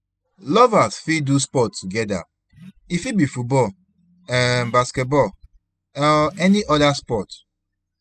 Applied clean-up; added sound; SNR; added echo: classical method spectral subtraction.